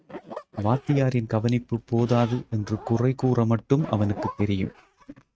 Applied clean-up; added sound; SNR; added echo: neural mask model RNNoise.